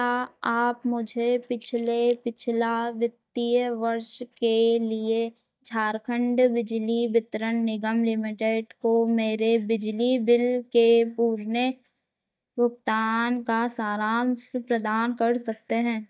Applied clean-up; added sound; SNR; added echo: neural mask model DeepFilterNet 3.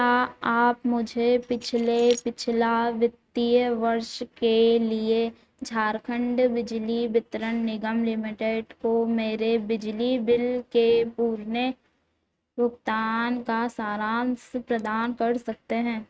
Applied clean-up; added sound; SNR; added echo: neural mask model RNNoise.